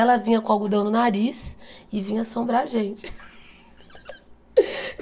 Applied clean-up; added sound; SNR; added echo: none; none; none; reverberation time 0.3 s.